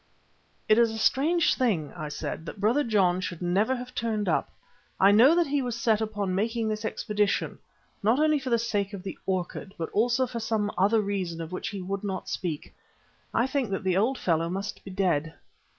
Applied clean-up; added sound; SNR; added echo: none; none; none; none.